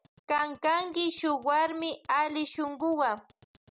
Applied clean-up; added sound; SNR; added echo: none; Tick-tock; 19 dB; none.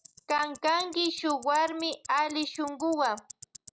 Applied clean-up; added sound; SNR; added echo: classical method log-MMSE.